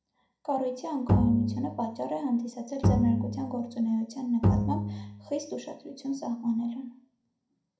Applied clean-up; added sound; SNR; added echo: none; Bowed string instrument; -2 dB; reverberation time 0.4 s.